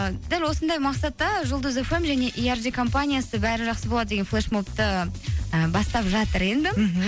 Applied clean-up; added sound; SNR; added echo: none; none; none; none.